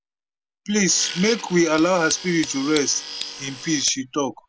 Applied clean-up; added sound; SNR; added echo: none; Tools + Tick; 11 dB; none.